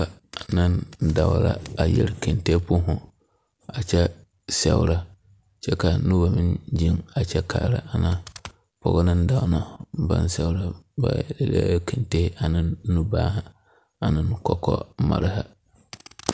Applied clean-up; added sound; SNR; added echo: none; none; none; none.